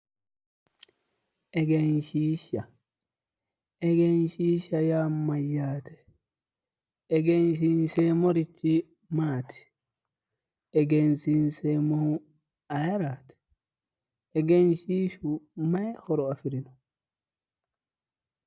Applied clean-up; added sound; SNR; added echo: none; none; none; none.